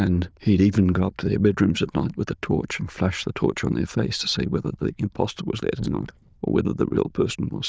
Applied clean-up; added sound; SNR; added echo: neural diffusion model UNIVERSE++.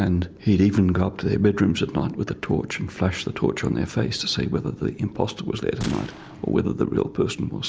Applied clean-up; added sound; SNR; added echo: none; Gunshot, gunfire; 17 dB; none.